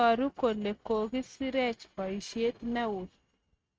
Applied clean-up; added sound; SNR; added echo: neural mask model RNNoise.